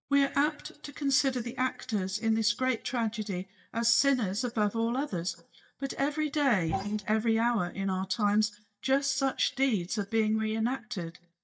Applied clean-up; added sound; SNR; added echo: neural mask model DeepFilterNet 3.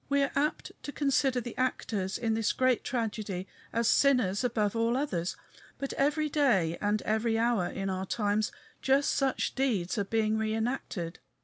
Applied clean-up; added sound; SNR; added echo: none; none; none; none.